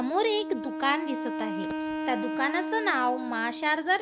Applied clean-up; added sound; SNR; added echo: none; Wind instrument, woodwind instrument; 5 dB; none.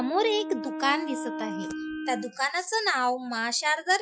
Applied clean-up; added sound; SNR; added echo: classical method Wiener filter.